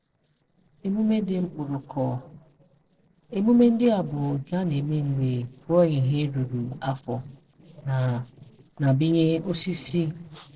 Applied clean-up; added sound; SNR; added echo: neural separator model SepFormer DNS4.